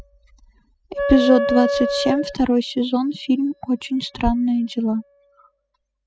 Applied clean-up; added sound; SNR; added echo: classical method spectral subtraction.